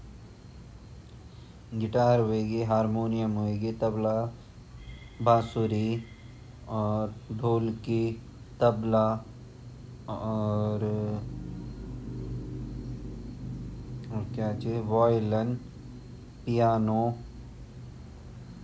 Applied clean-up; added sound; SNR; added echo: none; none; none; none.